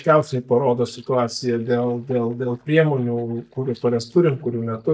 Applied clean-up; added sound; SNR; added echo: neural mask model DeepFilterNet 3.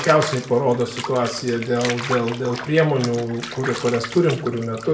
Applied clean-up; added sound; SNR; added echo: none; Bathtub (filling or washing) / Water; 11 dB; reverberation time 0.6 s.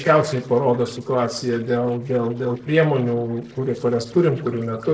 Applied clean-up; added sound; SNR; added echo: neural separator model SepFormer DNS4.